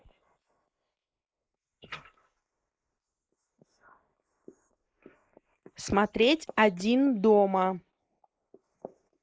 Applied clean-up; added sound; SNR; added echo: neural mask model Resemble Enhance denoiser.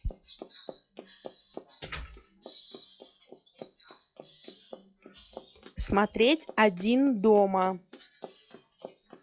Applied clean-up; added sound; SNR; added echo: classical method log-MMSE.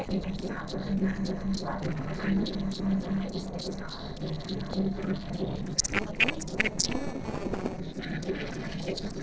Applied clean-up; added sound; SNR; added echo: neural separator model SepFormer DNS4.